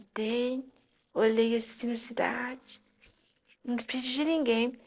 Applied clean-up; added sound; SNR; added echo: neural separator model SepFormer DNS4.